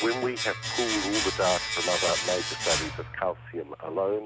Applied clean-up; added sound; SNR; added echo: none; Domestic sounds, home sounds; 2 dB; none.